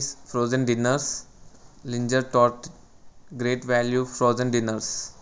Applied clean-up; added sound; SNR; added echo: none; none; none; none.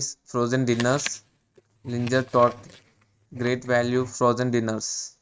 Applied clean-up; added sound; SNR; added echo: neural mask model RNNoise.